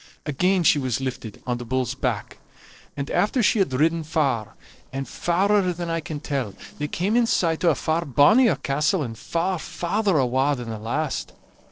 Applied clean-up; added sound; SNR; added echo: neural separator model SepFormer DNS4.